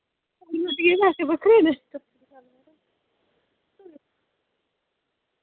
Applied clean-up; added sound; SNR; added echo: none; none; none; none.